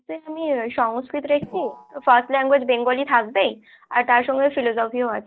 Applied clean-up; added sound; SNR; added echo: neural mask model DeepFilterNet 3.